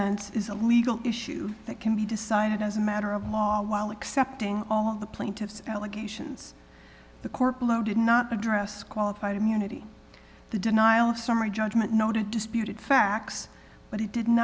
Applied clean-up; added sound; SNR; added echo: none; none; none; none.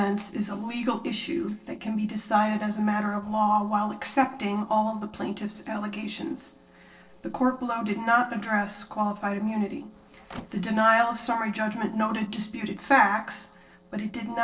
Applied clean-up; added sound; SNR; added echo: neural separator model SepFormer DNS4.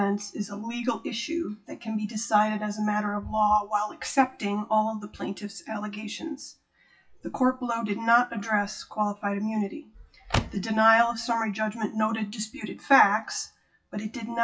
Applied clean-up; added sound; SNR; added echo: classical method WPE with log-MMSE.